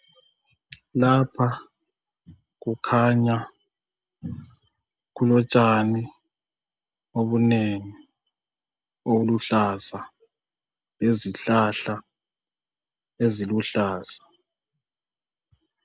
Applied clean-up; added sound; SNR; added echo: none; none; none; none.